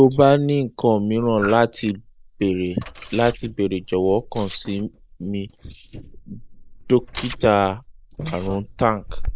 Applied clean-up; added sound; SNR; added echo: neural mask model Resemble Enhance denoiser.